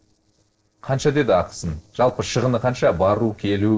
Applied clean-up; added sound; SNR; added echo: neural separator model SepFormer DNS4.